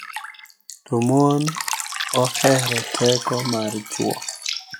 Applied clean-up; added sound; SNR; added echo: classical method log-MMSE.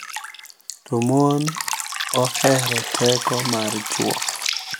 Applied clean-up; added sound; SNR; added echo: none; Drip; 4 dB; none.